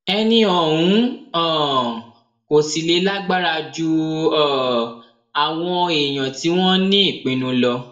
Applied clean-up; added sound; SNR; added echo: none; none; none; reverberation time 0.4 s.